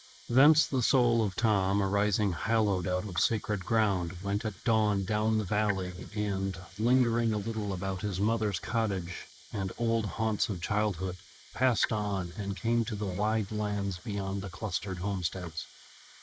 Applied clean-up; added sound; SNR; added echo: neural mask model Resemble Enhance denoiser.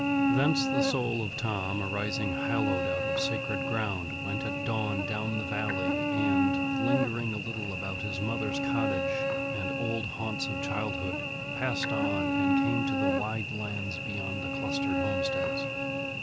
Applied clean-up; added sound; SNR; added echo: none; Cricket / Buzz; -4 dB; none.